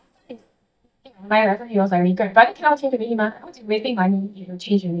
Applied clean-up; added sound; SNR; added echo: neural mask model DeepFilterNet 3.